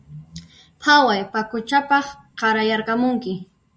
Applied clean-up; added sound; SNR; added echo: none; none; none; none.